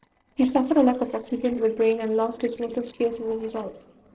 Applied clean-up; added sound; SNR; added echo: neural separator model SepFormer DNS4.